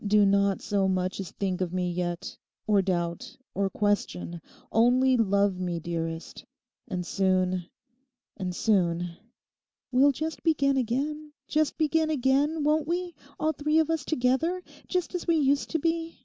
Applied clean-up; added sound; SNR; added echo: none; none; none; none.